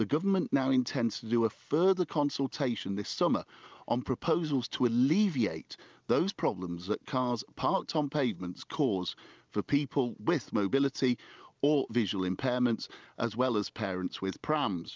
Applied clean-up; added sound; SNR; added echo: none; none; none; none.